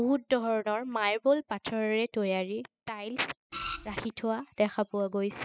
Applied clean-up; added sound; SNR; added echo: classical method spectral subtraction.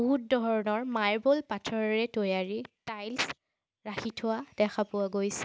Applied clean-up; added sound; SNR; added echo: none; none; none; none.